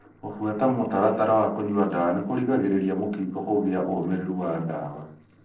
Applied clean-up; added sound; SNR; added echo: neural separator model SepFormer DNS4.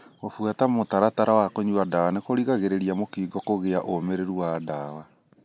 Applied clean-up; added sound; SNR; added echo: none; none; none; none.